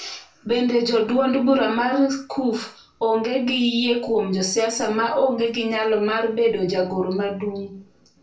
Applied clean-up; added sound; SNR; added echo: none; none; none; reverberation time 0.3 s.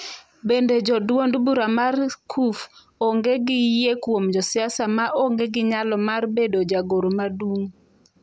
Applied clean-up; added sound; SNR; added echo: none; none; none; none.